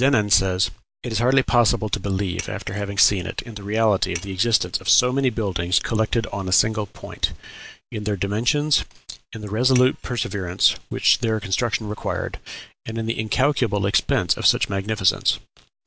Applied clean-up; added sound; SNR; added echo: none; Shatter; 18 dB; none.